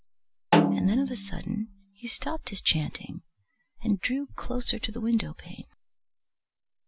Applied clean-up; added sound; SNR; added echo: none; Snare drum; -3 dB; none.